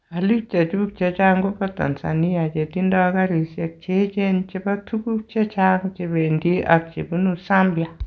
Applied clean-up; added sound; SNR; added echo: none; none; none; none.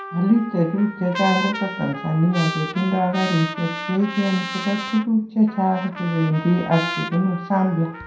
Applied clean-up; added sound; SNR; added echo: none; Trumpet; 9 dB; reverberation time 0.5 s.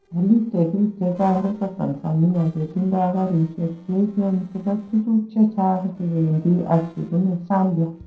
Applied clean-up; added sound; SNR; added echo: neural separator model SepFormer DNS4.